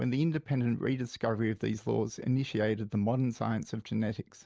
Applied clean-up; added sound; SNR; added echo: none; none; none; none.